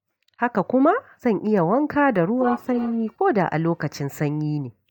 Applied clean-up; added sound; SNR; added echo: neural mask model DeepFilterNet 3.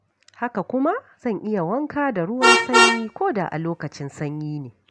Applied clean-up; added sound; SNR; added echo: none; Vehicle horn, car horn, honking; -1 dB; none.